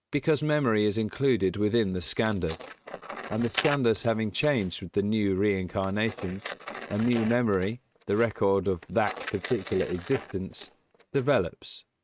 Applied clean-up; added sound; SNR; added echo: neural mask model RNNoise.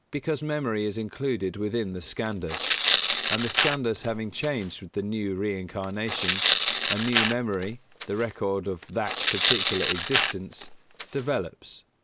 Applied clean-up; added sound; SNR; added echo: none; Tearing; -1 dB; none.